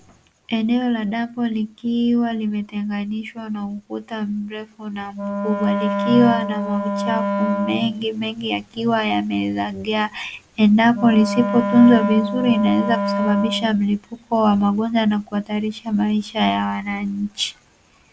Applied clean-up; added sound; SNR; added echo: none; Wind instrument, woodwind instrument; 3 dB; none.